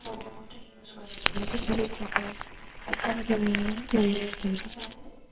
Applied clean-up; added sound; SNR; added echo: neural separator model SepFormer WHAMR!.